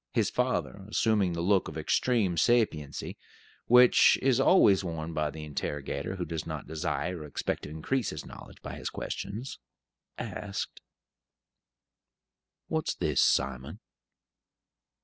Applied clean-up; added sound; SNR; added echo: none; none; none; none.